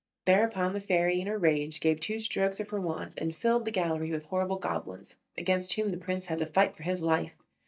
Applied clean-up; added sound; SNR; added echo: neural mask model DeepFilterNet 3.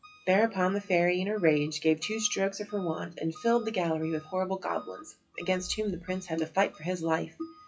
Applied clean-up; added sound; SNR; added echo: classical method WPE with log-MMSE.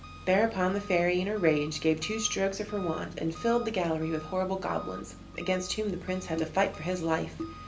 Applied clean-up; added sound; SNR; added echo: none; Engine; 15 dB; reverberation time 0.3 s.